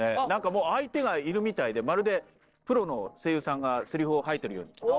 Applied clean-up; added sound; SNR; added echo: neural separator model SepFormer DNS4.